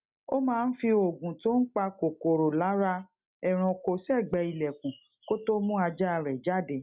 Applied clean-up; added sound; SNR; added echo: none; none; none; none.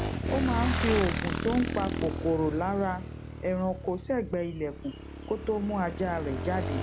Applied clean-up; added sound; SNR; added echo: none; Motorcycle / Engine; 3 dB; none.